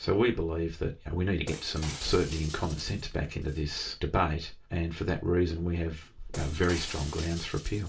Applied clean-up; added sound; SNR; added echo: none; Shatter; 17 dB; reverberation time 0.2 s.